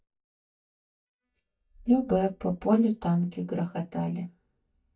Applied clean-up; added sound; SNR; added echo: neural mask model DeepFilterNet 3.